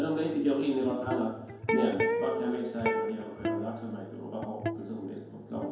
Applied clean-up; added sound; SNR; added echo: none; Electric guitar; 2 dB; reverberation time 0.9 s.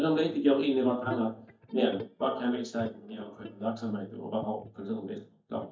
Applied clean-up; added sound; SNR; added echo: neural mask model DeepFilterNet 3.